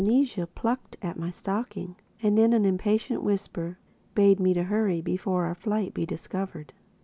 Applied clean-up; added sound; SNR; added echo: none; none; none; none.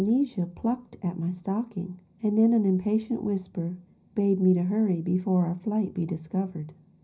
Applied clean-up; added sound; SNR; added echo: none; none; none; reverberation time 0.4 s.